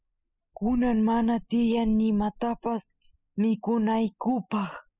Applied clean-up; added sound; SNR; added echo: classical method spectral subtraction.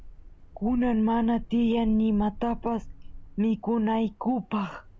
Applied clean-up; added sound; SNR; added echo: none; Wind; 14 dB; none.